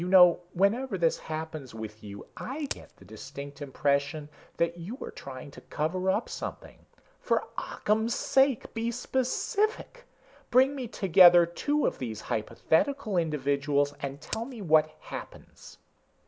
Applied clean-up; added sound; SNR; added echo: none; Crack; 18 dB; none.